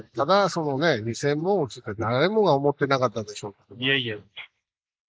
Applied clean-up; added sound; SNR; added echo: neural mask model Resemble Enhance denoiser.